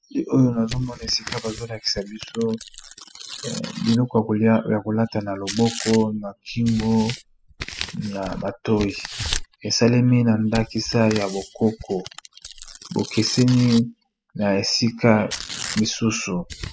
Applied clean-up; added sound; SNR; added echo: classical method spectral subtraction.